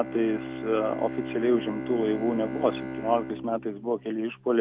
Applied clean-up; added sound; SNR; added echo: none; Bowed string instrument; 8 dB; none.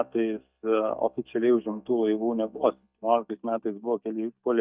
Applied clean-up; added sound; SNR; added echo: neural mask model DeepFilterNet 3.